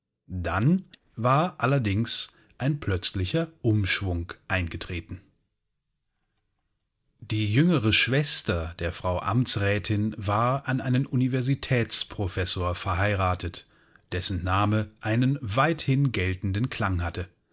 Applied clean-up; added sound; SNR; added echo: neural mask model DeepFilterNet 3.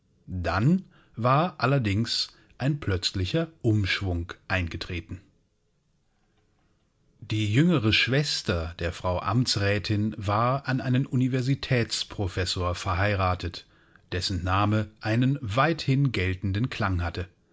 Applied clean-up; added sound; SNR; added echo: none; none; none; none.